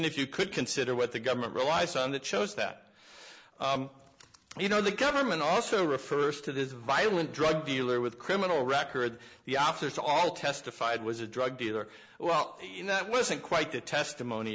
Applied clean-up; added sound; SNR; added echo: none; none; none; none.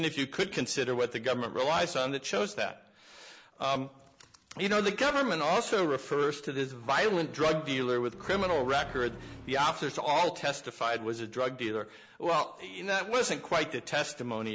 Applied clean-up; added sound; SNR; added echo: none; Accelerating, revving, vroom; 15 dB; none.